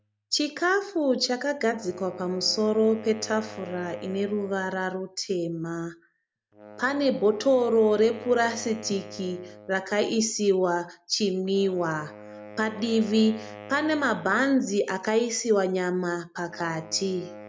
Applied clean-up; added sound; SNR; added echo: none; Wind instrument, woodwind instrument; 19 dB; none.